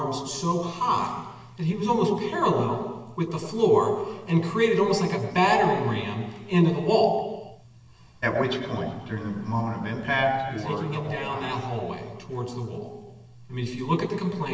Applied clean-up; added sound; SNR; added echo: none; none; none; reverberation time 1.4 s.